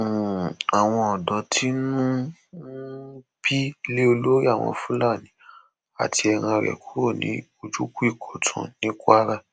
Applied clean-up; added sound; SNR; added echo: none; none; none; none.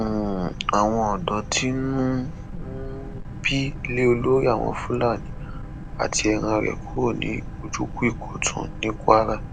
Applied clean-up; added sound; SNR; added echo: none; Boat, Water vehicle; 9 dB; none.